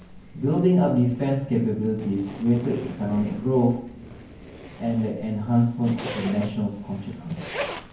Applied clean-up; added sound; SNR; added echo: none; Zipper (clothing); 14 dB; reverberation time 0.9 s.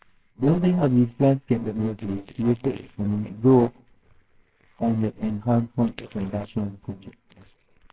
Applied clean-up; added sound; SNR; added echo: neural separator model SepFormer WHAMR!.